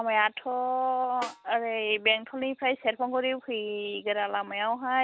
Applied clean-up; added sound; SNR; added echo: none; Snare drum; 17 dB; none.